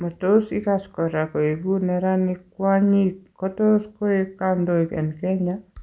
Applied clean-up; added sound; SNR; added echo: none; none; none; none.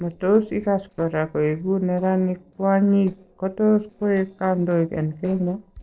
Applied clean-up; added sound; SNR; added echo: neural separator model SepFormer DNS4.